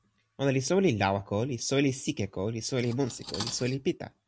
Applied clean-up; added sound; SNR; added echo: none; Cutlery, silverware; 16 dB; none.